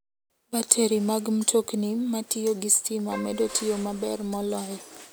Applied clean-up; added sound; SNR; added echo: none; Keyboard (musical); 16 dB; none.